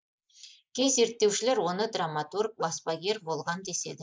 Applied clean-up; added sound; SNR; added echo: neural mask model Resemble Enhance denoiser.